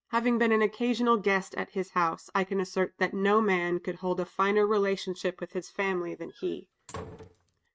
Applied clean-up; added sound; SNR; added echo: neural mask model RNNoise.